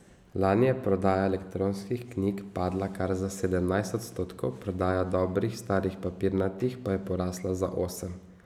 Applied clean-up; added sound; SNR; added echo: none; none; none; none.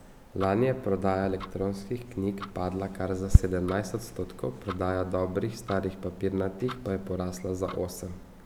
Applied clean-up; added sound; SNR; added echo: none; Tick-tock; 3 dB; none.